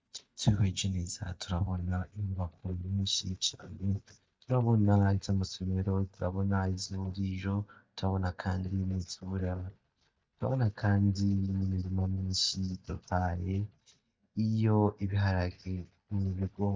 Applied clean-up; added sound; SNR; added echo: neural mask model DeepFilterNet 3.